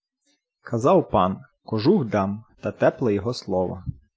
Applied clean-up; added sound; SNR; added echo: none; none; none; none.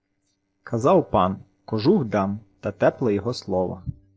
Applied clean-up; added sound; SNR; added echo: neural separator model SepFormer DNS4.